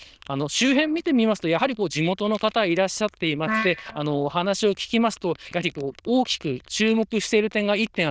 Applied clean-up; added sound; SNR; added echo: neural diffusion model UNIVERSE++.